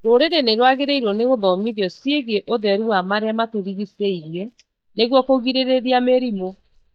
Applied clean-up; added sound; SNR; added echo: neural mask model DeepFilterNet 3.